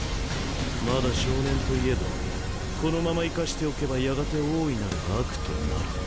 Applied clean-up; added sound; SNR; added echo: none; none; none; none.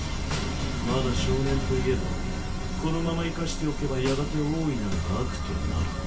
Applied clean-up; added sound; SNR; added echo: none; Snare drum; 17 dB; reverberation time 0.1 s.